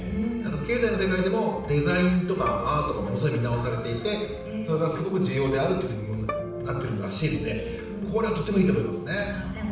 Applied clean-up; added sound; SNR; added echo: none; Bowed string instrument; 16 dB; reverberation time 0.7 s.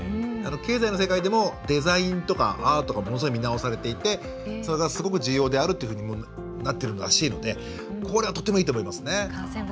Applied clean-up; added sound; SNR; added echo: none; none; none; none.